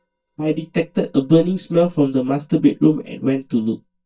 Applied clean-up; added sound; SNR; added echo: neural mask model DeepFilterNet 3.